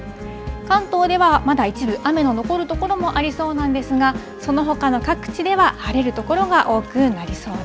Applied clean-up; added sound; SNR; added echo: none; none; none; none.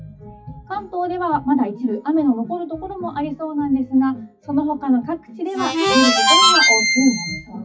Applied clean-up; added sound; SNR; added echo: classical method WPE with log-MMSE.